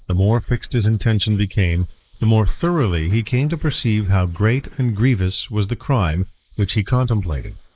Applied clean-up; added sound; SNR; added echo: neural mask model Resemble Enhance denoiser.